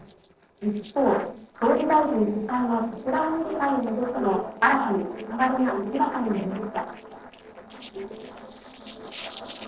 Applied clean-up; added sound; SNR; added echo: neural separator model SepFormer DNS4.